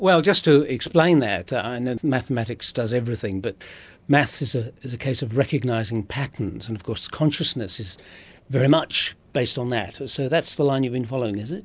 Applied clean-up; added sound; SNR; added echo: none; none; none; none.